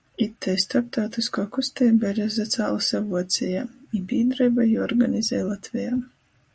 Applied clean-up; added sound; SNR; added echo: none; none; none; none.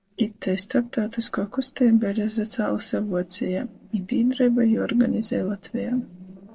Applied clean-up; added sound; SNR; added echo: neural separator model SepFormer DNS4.